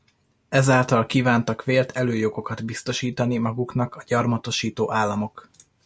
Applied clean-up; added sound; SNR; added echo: none; none; none; none.